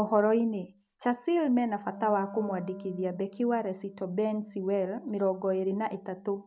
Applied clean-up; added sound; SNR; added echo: none; Wind instrument, woodwind instrument; 18 dB; none.